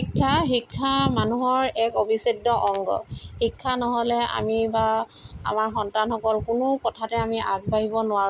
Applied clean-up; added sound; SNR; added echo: none; none; none; none.